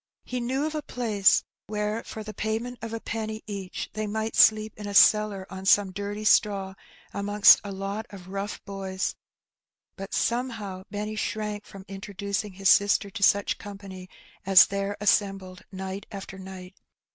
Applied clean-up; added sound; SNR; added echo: none; none; none; none.